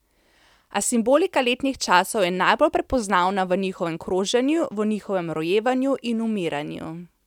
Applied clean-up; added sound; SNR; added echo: none; none; none; none.